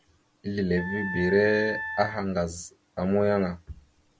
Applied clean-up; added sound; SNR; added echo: none; Wind instrument, woodwind instrument; 8 dB; none.